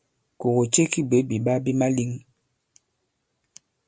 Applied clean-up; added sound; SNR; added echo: none; none; none; none.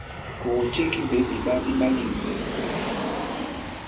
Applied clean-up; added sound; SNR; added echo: none; Aircraft; 3 dB; reverberation time 0.2 s.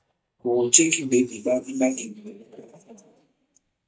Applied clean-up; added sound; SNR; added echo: neural mask model DeepFilterNet 3.